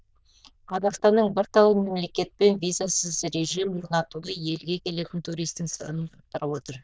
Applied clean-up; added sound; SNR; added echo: neural diffusion model UNIVERSE++.